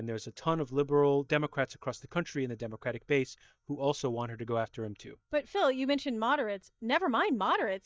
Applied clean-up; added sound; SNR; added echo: neural mask model DeepFilterNet 3.